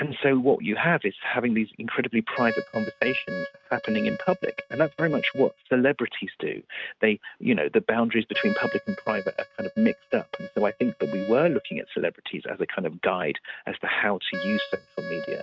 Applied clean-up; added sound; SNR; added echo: neural mask model RNNoise.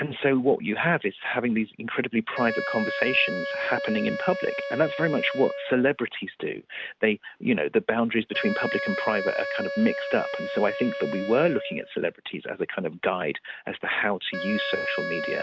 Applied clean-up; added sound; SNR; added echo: none; Wind instrument, woodwind instrument; 7 dB; none.